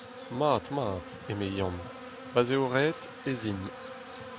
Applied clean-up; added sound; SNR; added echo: none; Insect; 12 dB; none.